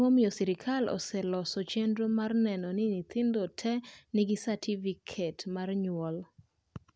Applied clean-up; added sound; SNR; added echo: none; none; none; none.